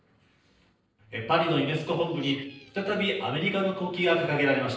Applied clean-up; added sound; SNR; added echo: neural separator model SepFormer DNS4.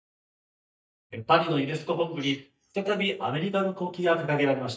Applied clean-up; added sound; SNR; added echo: neural mask model DeepFilterNet 3.